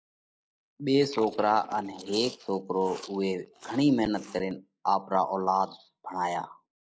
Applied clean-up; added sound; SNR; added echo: neural mask model Resemble Enhance denoiser.